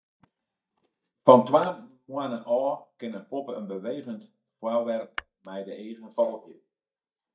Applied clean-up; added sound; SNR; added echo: neural mask model DeepFilterNet 3.